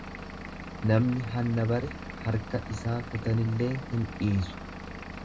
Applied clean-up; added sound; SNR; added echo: none; Engine / Vehicle; 10 dB; reverberation time 0.2 s.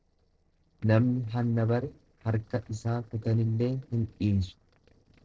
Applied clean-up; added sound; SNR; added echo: neural separator model SepFormer DNS4.